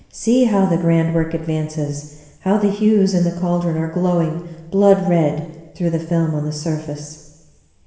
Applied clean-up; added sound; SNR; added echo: none; none; none; reverberation time 1.2 s.